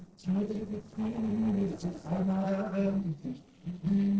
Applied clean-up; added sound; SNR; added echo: neural separator model SepFormer DNS4.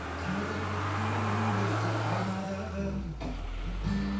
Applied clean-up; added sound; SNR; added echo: none; Motor vehicle (road); -3 dB; reverberation time 0.6 s.